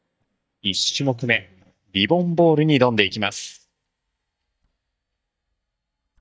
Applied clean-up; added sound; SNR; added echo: neural mask model DeepFilterNet 3.